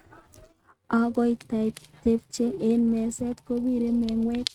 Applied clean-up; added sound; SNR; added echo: neural mask model RNNoise.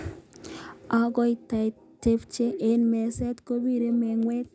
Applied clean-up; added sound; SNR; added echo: none; none; none; none.